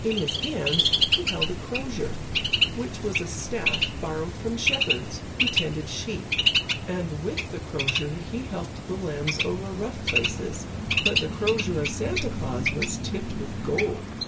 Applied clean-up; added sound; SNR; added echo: none; Bird; -3 dB; reverberation time 0.1 s.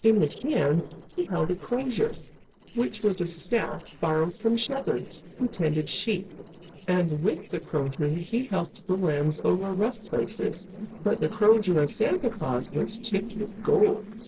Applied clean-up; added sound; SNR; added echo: neural separator model SepFormer DNS4.